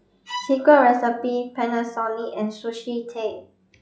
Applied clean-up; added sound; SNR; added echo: classical method log-MMSE.